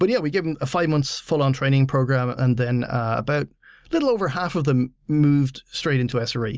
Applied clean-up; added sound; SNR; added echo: none; none; none; none.